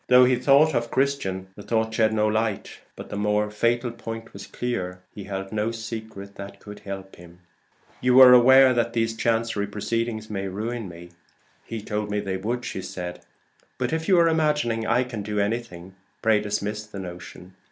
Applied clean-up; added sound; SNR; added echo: none; none; none; none.